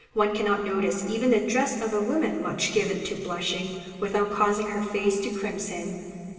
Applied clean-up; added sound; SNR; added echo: none; none; none; reverberation time 2.6 s.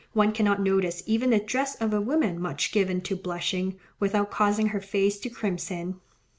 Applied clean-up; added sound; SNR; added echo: none; none; none; none.